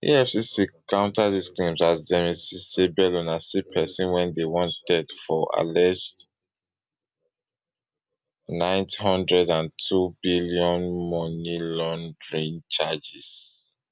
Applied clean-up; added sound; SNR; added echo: none; none; none; none.